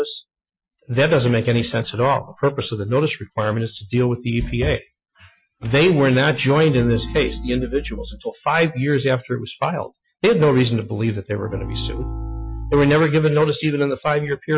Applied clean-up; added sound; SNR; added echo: classical method Wiener filter.